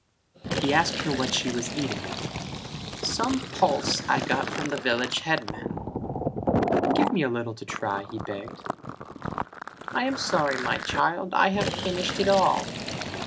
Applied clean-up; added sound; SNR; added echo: none; Fill (with liquid); 3 dB; none.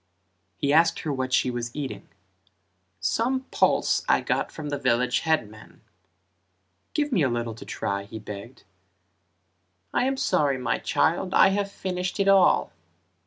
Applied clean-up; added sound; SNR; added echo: none; none; none; none.